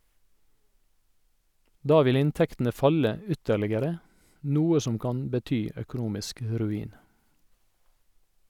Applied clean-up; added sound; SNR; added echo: none; none; none; none.